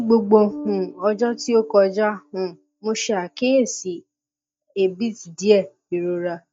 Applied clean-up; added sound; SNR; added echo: neural mask model DeepFilterNet 3.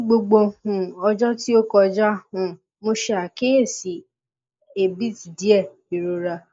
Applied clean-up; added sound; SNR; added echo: neural mask model Resemble Enhance denoiser.